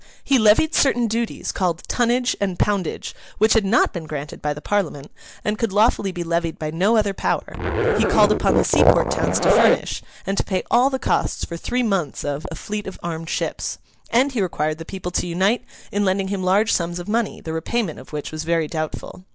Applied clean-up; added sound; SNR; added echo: none; Zipper (clothing); -2 dB; none.